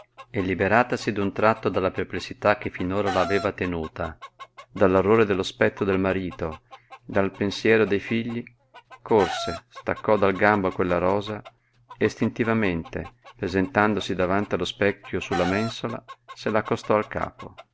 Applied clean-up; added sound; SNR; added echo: none; Chicken, rooster; 16 dB; none.